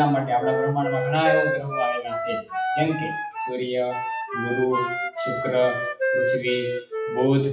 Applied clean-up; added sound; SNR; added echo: classical method WPE with log-MMSE.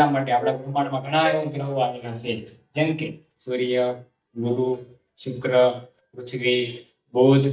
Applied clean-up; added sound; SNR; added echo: neural mask model DeepFilterNet 3.